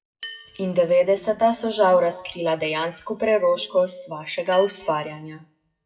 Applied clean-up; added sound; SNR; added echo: classical method WPE with log-MMSE.